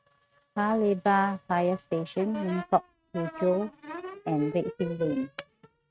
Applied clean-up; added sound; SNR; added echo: neural mask model RNNoise.